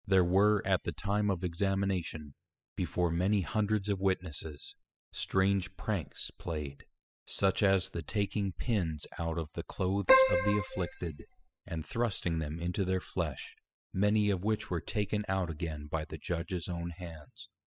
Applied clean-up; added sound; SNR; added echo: classical method spectral subtraction.